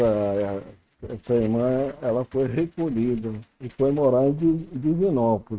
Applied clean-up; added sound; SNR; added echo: neural mask model RNNoise.